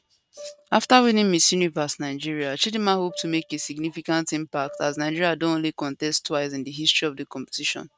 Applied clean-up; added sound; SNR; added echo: neural mask model RNNoise.